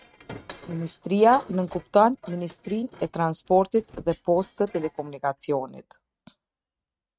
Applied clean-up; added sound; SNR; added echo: neural mask model RNNoise.